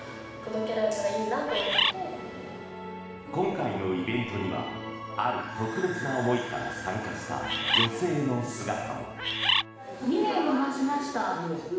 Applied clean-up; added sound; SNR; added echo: none; Bird; -4 dB; reverberation time 1.1 s.